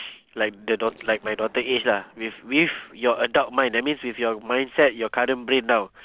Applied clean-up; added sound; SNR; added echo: neural separator model SepFormer DNS4.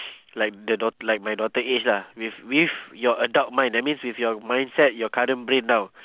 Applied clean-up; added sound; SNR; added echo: none; none; none; none.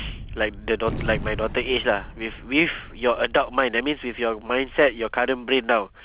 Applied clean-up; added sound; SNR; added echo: none; Gunshot, gunfire; 12 dB; none.